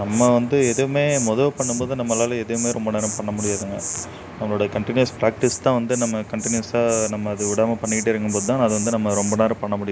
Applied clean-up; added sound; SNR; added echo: none; Insect; 10 dB; none.